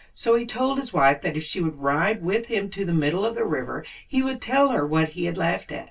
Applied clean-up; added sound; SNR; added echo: none; none; none; reverberation time 0.1 s.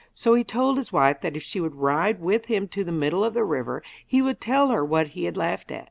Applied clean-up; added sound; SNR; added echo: none; none; none; none.